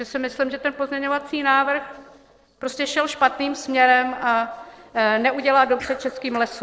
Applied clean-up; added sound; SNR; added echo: neural separator model SepFormer DNS4.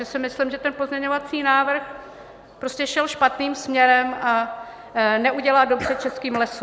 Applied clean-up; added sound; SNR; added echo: none; none; none; none.